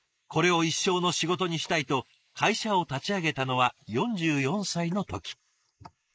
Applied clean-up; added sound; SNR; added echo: neural mask model Resemble Enhance denoiser.